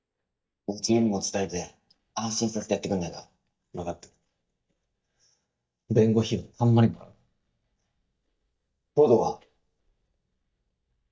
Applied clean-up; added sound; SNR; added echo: neural mask model DeepFilterNet 3.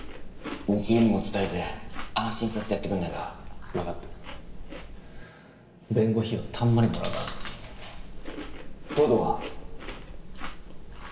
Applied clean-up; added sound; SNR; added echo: none; Chewing, mastication; 7 dB; reverberation time 1.6 s.